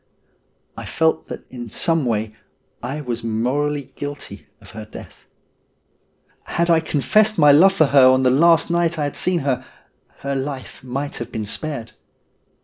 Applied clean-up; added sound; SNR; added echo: none; none; none; none.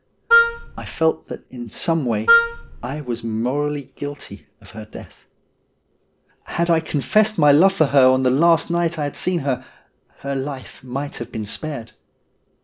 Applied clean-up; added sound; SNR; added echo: none; Wind instrument, woodwind instrument; -2 dB; none.